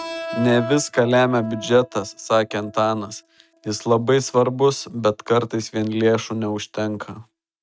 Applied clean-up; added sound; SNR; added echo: neural mask model RNNoise.